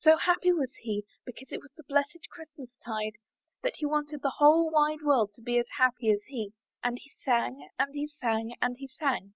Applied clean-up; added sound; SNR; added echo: none; none; none; none.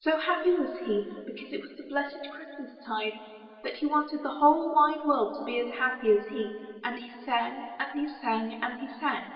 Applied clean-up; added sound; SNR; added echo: none; none; none; reverberation time 2.4 s.